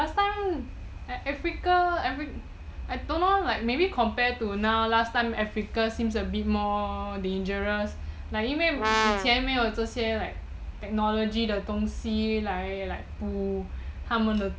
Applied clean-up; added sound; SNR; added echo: none; Brass instrument; 0 dB; none.